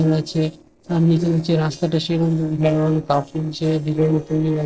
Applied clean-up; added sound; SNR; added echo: neural separator model SepFormer DNS4.